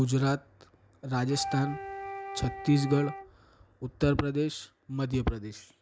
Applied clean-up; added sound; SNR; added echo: none; Wind instrument, woodwind instrument; 10 dB; none.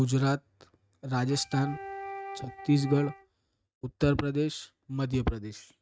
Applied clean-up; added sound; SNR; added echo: neural mask model RNNoise.